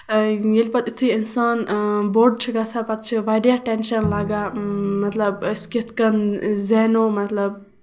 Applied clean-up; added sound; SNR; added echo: none; Bowed string instrument; 13 dB; none.